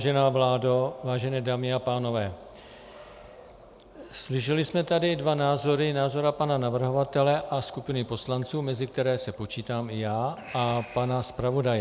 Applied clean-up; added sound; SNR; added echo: none; none; none; none.